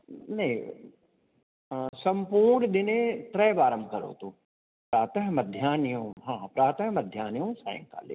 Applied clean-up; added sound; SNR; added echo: none; none; none; none.